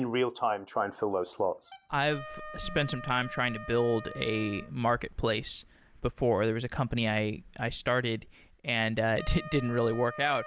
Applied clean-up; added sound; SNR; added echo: none; Wind instrument, woodwind instrument; 17 dB; none.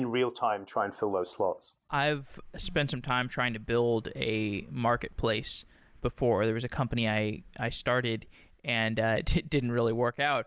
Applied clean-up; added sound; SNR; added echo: none; none; none; none.